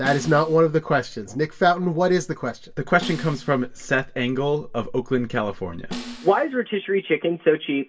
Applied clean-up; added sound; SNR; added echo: none; Snare drum; 16 dB; reverberation time 0.1 s.